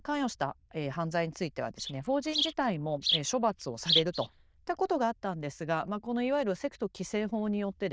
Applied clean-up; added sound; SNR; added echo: neural diffusion model UNIVERSE++.